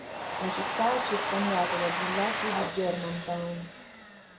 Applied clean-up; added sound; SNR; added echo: none; Domestic sounds, home sounds; 0 dB; reverberation time 0.4 s.